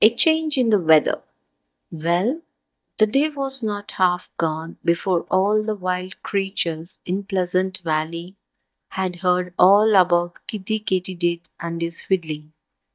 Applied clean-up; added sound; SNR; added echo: neural mask model DeepFilterNet 3.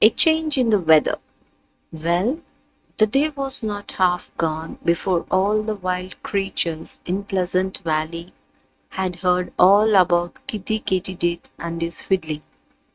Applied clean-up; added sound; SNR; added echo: neural mask model RNNoise.